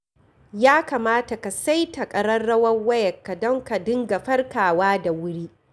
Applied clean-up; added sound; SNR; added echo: none; none; none; none.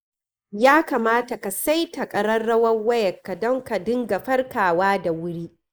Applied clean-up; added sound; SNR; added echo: neural mask model Resemble Enhance denoiser.